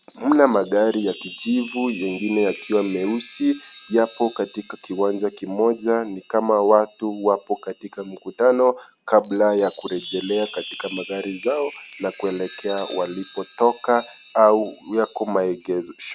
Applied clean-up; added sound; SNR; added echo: none; Chime; 9 dB; none.